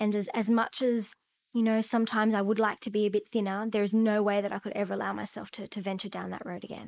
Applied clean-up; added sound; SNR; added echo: neural mask model Resemble Enhance denoiser.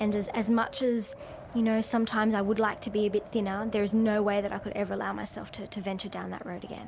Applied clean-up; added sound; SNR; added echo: none; Wind; 16 dB; none.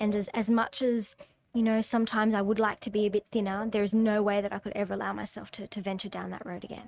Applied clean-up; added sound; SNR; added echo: neural mask model RNNoise.